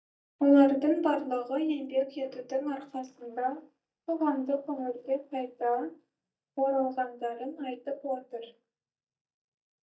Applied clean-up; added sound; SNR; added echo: neural mask model DeepFilterNet 3.